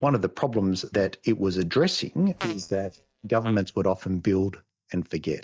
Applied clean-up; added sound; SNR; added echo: neural mask model DeepFilterNet 3.